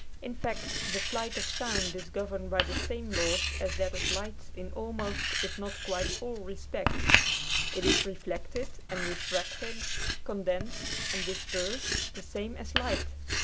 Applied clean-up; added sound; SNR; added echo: none; Writing; -4 dB; none.